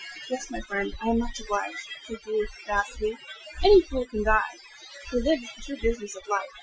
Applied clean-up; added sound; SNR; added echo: classical method Wiener filter.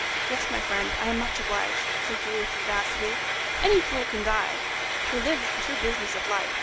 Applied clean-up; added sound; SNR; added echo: none; Frying (food); -1 dB; none.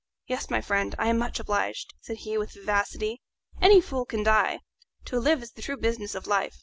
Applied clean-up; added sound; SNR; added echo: none; none; none; none.